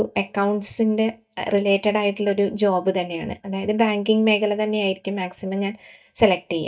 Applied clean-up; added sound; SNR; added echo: neural mask model DeepFilterNet 3.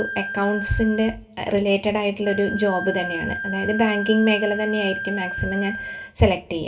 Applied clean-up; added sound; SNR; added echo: none; Wind instrument, woodwind instrument; 8 dB; reverberation time 0.5 s.